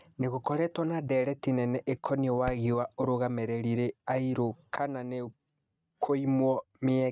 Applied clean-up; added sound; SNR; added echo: neural mask model RNNoise.